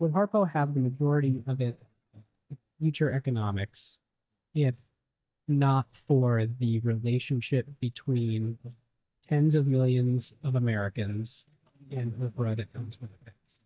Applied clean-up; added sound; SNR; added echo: neural mask model DeepFilterNet 3.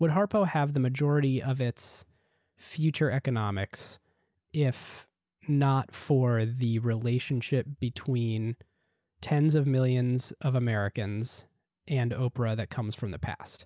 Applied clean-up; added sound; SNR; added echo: none; none; none; none.